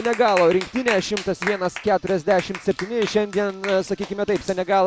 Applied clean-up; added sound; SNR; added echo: none; Clapping; 12 dB; none.